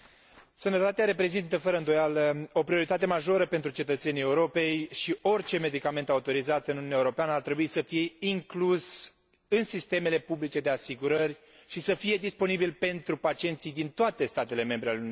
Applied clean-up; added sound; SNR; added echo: none; none; none; none.